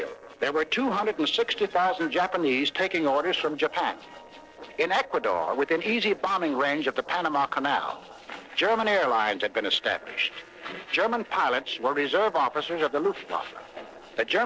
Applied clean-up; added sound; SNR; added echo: neural separator model SepFormer DNS4.